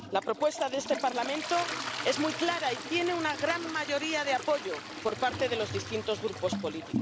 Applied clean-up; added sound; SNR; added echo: none; Toilet flush; 7 dB; none.